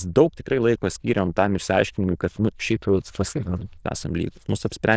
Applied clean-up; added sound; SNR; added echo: neural diffusion model UNIVERSE++.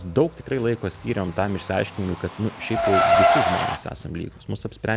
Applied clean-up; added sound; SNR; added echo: none; Car; -1 dB; none.